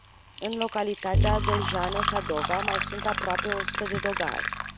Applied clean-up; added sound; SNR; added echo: none; Bowed string instrument + Fill (with liquid); -2 dB; none.